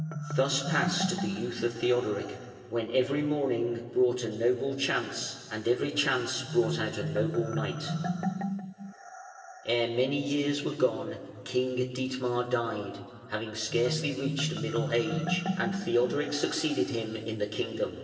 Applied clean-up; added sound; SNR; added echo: none; Marimba, xylophone; 7 dB; reverberation time 2.5 s.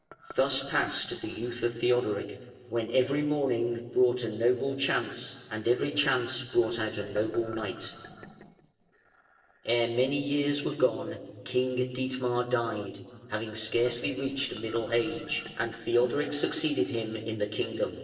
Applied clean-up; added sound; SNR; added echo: neural separator model SepFormer DNS4.